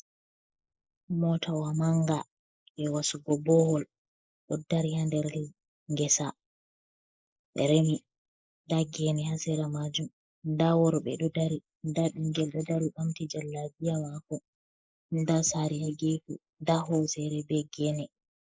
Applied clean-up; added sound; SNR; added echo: neural mask model Resemble Enhance denoiser.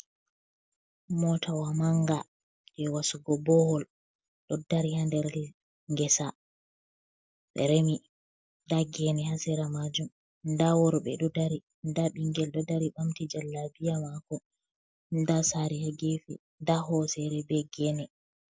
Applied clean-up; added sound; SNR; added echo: none; none; none; none.